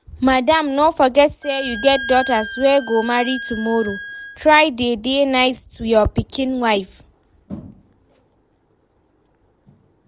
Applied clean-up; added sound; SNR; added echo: none; Wind instrument, woodwind instrument; 11 dB; none.